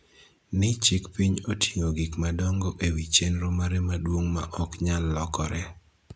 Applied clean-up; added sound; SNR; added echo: none; none; none; none.